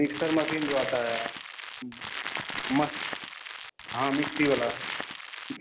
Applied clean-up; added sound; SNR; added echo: none; Crackle; 4 dB; none.